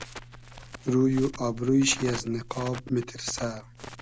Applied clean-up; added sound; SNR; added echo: none; Crackle; 14 dB; none.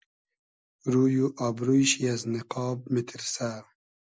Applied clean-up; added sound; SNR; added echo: none; none; none; none.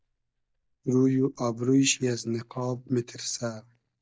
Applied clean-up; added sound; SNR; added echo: neural mask model DeepFilterNet 3.